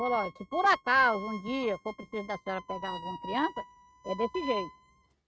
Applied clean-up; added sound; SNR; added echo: neural mask model RNNoise.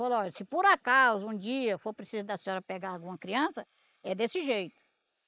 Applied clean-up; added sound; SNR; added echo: neural mask model Resemble Enhance denoiser.